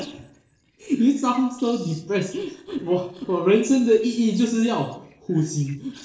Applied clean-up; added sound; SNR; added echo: neural separator model SepFormer DNS4.